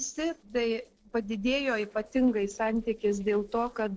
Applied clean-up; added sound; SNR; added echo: neural separator model SepFormer DNS4.